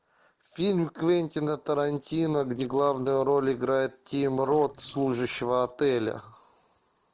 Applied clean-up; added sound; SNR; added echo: neural separator model SepFormer DNS4.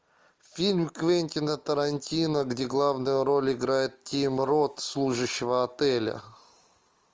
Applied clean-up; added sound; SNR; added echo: none; none; none; none.